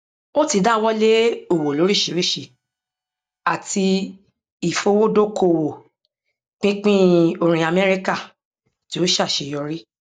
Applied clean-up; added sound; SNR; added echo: neural mask model DeepFilterNet 3.